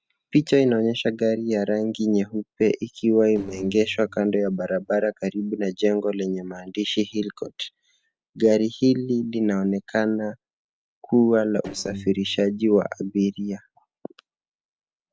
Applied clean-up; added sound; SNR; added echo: neural separator model SepFormer DNS4.